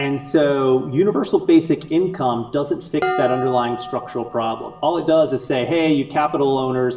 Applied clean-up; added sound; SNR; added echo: none; Dishes, pots, and pans; 13 dB; reverberation time 0.7 s.